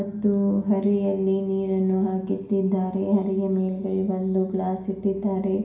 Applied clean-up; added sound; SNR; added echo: none; none; none; reverberation time 0.5 s.